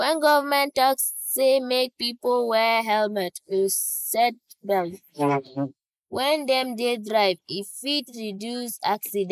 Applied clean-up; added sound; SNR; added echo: neural mask model Resemble Enhance denoiser.